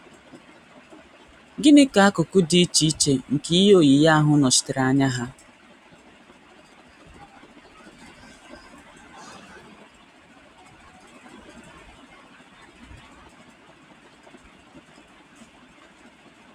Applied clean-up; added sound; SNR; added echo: none; none; none; none.